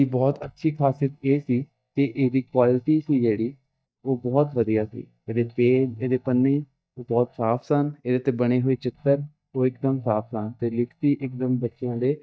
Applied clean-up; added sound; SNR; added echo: neural mask model DeepFilterNet 3.